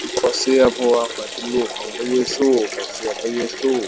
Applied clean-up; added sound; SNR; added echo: none; Liquid; 10 dB; none.